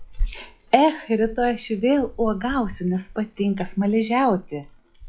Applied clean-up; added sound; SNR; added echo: classical method log-MMSE.